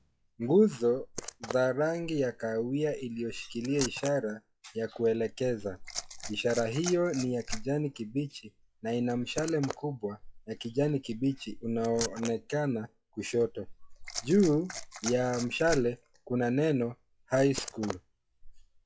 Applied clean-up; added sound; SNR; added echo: classical method log-MMSE.